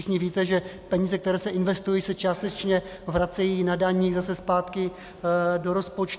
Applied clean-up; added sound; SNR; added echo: none; none; none; none.